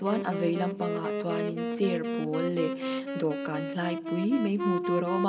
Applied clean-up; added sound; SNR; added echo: none; Wind instrument, woodwind instrument; 2 dB; reverberation time 3.0 s.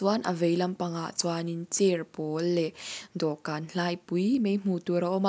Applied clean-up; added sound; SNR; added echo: none; none; none; none.